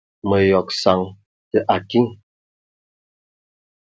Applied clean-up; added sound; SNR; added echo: none; none; none; none.